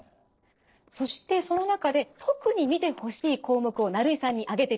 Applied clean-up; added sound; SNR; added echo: neural separator model SepFormer DNS4.